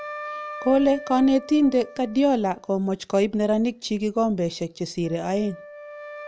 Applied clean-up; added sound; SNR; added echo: none; Wind instrument, woodwind instrument; 16 dB; none.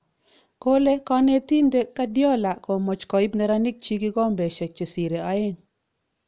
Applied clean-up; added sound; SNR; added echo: none; none; none; none.